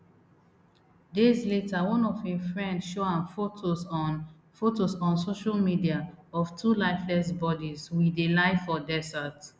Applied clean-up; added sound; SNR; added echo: none; none; none; none.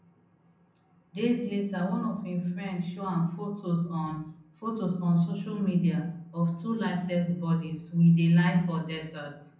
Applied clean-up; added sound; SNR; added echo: none; none; none; reverberation time 0.6 s.